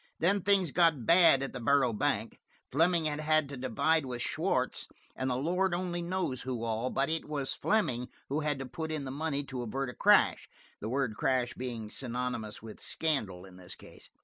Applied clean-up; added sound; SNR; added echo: none; none; none; none.